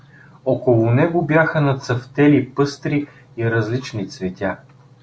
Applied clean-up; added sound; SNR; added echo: none; none; none; none.